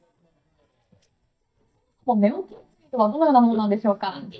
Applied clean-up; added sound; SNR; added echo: neural mask model DeepFilterNet 3.